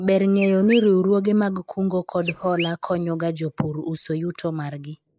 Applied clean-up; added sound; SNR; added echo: neural mask model Resemble Enhance denoiser.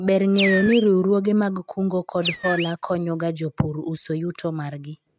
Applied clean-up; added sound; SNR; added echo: neural mask model RNNoise.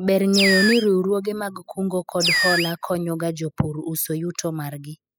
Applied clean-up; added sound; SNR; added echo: classical method spectral subtraction.